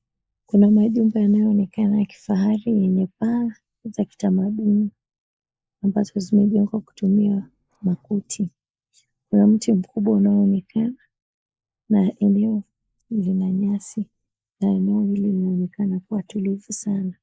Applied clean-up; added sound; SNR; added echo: neural mask model Resemble Enhance denoiser.